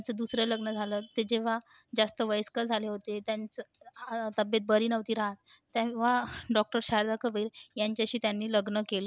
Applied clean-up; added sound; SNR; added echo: none; none; none; none.